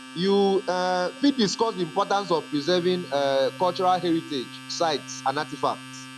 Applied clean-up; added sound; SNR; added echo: none; Domestic sounds, home sounds; 16 dB; none.